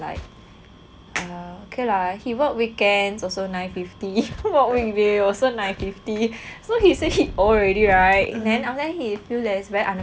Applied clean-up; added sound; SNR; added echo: none; Wind; 9 dB; none.